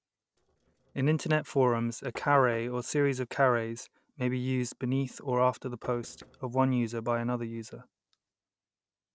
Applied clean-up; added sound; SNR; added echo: neural separator model SepFormer DNS4.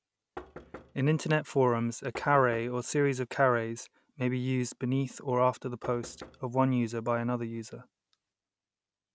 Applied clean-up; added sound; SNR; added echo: none; Knock; 19 dB; none.